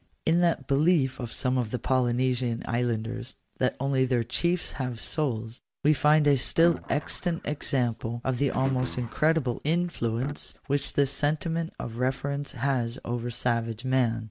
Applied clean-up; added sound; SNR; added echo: none; Guitar; 15 dB; none.